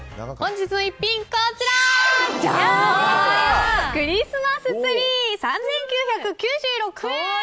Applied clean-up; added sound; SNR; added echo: none; Boom; 16 dB; none.